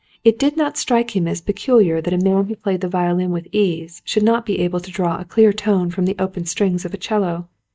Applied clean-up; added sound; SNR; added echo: neural mask model DeepFilterNet 3.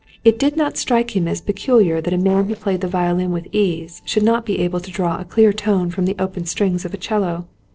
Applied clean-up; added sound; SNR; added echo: neural separator model SepFormer DNS4.